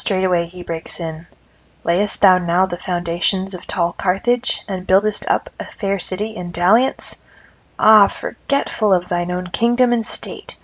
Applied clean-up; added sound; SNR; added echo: none; none; none; none.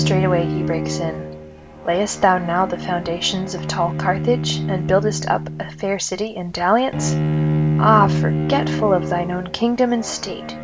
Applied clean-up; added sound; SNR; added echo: none; Bowed string instrument; 2 dB; none.